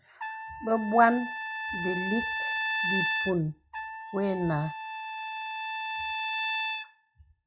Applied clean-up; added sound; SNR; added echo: classical method log-MMSE.